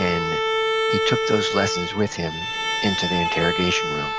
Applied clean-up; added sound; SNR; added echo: none; Bowed string instrument; -1 dB; none.